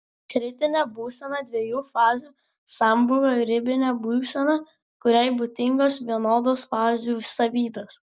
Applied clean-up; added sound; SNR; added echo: none; none; none; none.